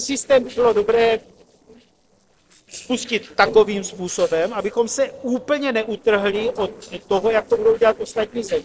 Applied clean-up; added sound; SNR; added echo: neural separator model SepFormer DNS4.